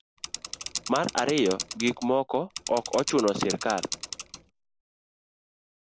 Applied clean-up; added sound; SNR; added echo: none; Mechanisms / Bicycle; 8 dB; none.